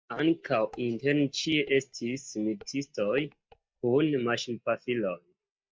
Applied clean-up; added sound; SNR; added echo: neural mask model DeepFilterNet 3.